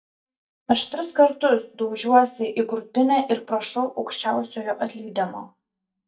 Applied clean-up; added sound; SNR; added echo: neural mask model DeepFilterNet 3.